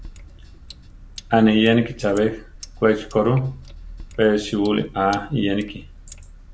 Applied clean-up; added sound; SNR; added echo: none; Sink (filling or washing); 18 dB; none.